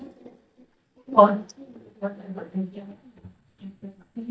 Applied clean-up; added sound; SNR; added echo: neural mask model DeepFilterNet 3.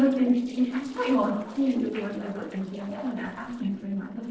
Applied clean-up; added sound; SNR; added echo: neural separator model SepFormer DNS4.